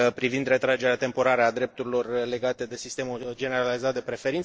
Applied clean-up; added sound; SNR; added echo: neural separator model SepFormer DNS4.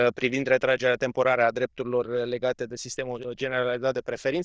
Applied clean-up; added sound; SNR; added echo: neural diffusion model UNIVERSE++.